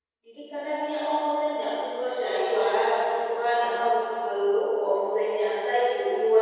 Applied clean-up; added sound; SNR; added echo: none; none; none; reverberation time 2.1 s.